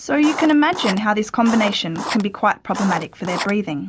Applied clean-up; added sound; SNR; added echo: none; Writing; 10 dB; none.